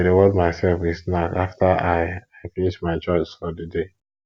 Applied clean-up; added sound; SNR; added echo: none; none; none; none.